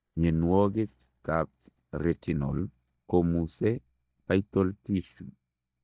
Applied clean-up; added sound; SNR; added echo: neural mask model DeepFilterNet 3.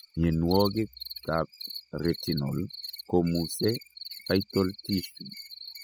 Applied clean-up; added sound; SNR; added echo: classical method spectral subtraction.